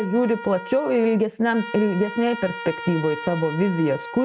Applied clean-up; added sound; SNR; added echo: none; Trumpet; 12 dB; none.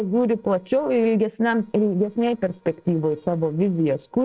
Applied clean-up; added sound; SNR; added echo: neural separator model SepFormer DNS4.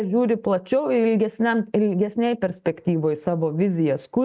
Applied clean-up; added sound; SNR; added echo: none; none; none; none.